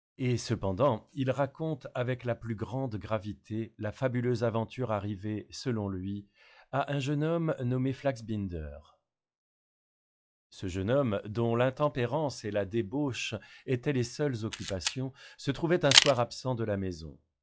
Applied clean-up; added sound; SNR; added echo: classical method log-MMSE.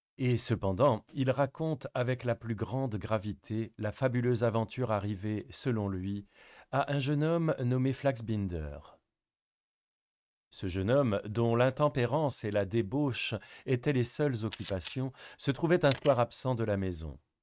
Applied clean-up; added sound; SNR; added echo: neural mask model RNNoise.